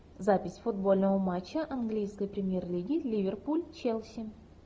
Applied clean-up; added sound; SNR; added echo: none; none; none; none.